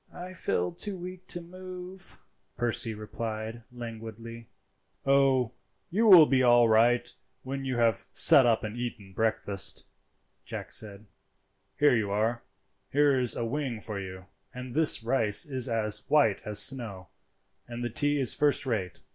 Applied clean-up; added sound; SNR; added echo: none; none; none; none.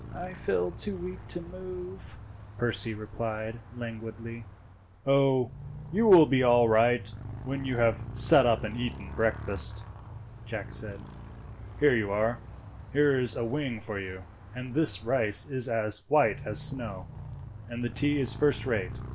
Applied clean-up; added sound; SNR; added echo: none; Motorcycle; 13 dB; none.